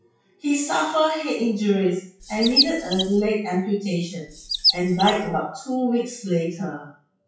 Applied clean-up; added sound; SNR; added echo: classical method WPE with log-MMSE.